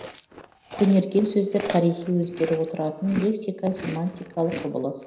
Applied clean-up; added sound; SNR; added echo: none; Chewing, mastication; 13 dB; reverberation time 0.9 s.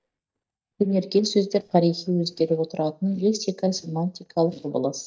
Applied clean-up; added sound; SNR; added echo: neural mask model DeepFilterNet 3.